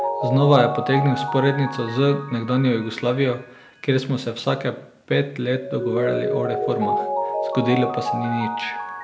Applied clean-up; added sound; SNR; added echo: none; Mallet percussion; 5 dB; none.